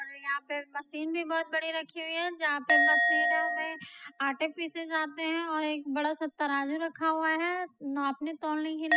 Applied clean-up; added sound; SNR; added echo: classical method spectral subtraction.